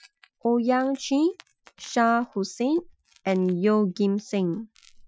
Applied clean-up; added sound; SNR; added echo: classical method Wiener filter.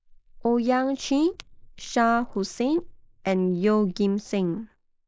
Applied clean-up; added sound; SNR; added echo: neural mask model Resemble Enhance denoiser.